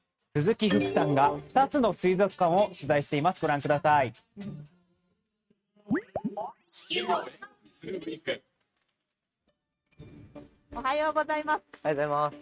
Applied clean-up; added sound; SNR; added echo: neural mask model RNNoise.